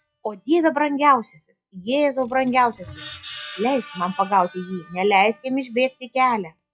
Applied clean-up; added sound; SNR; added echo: classical method log-MMSE.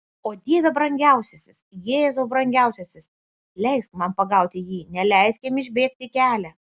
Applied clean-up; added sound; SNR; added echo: none; none; none; none.